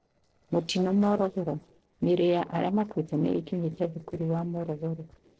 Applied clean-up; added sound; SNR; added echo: neural separator model SepFormer DNS4.